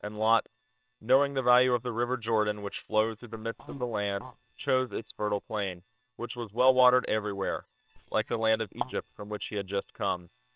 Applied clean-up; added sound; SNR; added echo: neural separator model SepFormer WHAM!.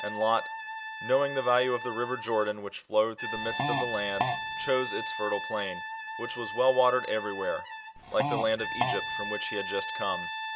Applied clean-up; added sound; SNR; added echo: none; Brass instrument + Fart; 5 dB; none.